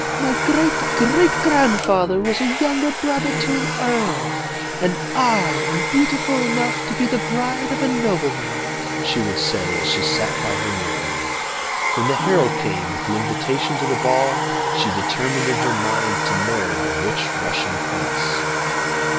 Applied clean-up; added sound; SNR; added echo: none; Musical instrument + Domestic sounds, home sounds; 0 dB; none.